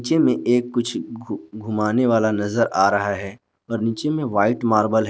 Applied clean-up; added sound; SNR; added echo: none; none; none; none.